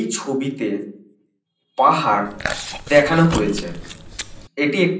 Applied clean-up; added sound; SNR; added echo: none; Chewing, mastication; 9 dB; reverberation time 0.6 s.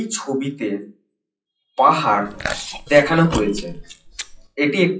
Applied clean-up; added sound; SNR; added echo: classical method WPE with log-MMSE.